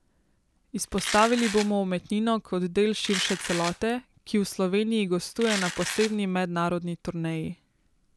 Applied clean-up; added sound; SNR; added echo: none; Domestic sounds, home sounds; 8 dB; none.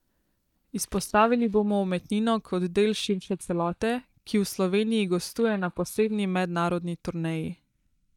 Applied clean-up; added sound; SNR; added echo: neural mask model DeepFilterNet 3.